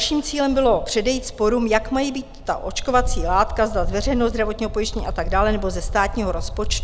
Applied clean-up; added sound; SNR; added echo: none; Wind / Bird; 5 dB; none.